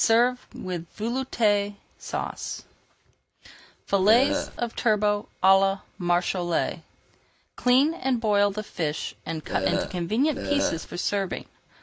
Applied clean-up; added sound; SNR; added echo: none; Burping, eructation; 3 dB; none.